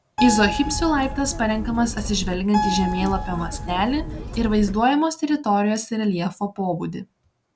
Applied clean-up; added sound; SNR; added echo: none; Keyboard (musical); 5 dB; none.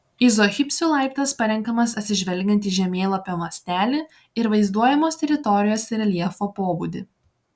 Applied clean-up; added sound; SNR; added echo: none; none; none; none.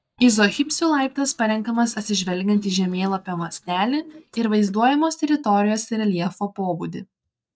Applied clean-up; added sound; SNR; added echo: neural mask model DeepFilterNet 3.